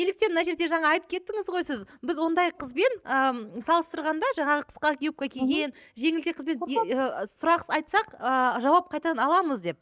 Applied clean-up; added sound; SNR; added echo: none; none; none; none.